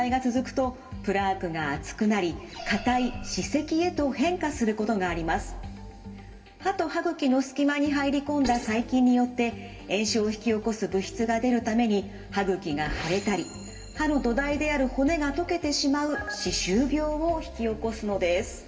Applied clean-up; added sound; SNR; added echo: none; none; none; reverberation time 2.0 s.